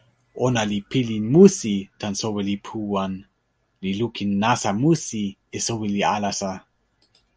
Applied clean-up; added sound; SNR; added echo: none; none; none; none.